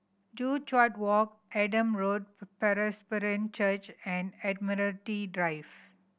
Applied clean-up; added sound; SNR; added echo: none; none; none; none.